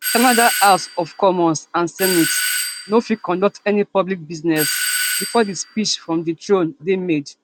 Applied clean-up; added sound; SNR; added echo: none; Doorbell; 5 dB; none.